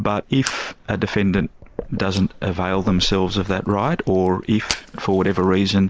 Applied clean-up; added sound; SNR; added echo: neural mask model Resemble Enhance denoiser.